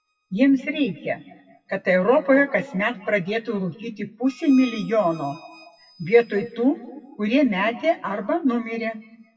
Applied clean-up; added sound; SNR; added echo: classical method WPE with log-MMSE.